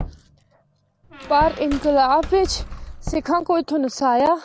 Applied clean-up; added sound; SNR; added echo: none; Tap / Bass drum + Squeak; 13 dB; none.